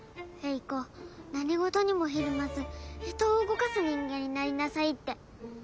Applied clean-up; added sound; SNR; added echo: none; none; none; none.